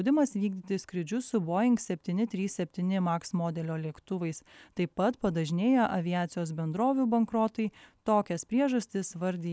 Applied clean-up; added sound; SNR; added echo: none; none; none; none.